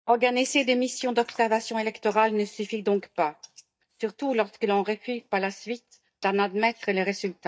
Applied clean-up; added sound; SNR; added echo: neural mask model DeepFilterNet 3.